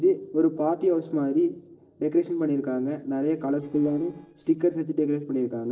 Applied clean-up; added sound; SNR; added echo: neural separator model SepFormer DNS4.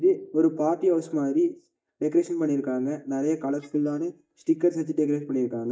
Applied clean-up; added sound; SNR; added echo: neural mask model DeepFilterNet 3.